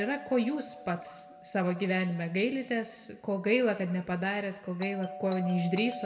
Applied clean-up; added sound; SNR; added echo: none; Doorbell; 15 dB; reverberation time 1.1 s.